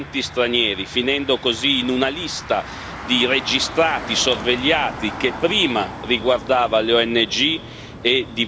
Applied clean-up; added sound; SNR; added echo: none; Motor vehicle (road); 13 dB; none.